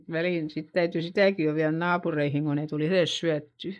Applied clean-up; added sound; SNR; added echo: neural mask model Resemble Enhance denoiser.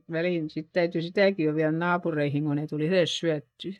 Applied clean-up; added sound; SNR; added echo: neural mask model DeepFilterNet 3.